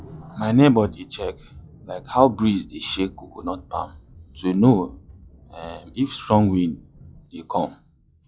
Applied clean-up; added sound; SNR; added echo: classical method log-MMSE.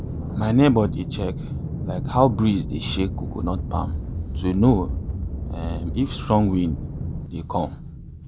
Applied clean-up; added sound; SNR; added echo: none; Aircraft; 5 dB; none.